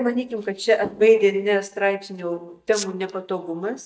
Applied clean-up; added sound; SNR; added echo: neural mask model DeepFilterNet 3.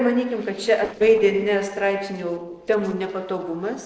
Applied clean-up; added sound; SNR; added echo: neural separator model SepFormer DNS4.